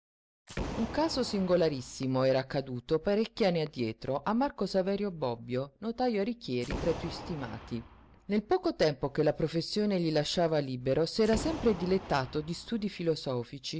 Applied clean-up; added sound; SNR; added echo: none; Boom; 12 dB; none.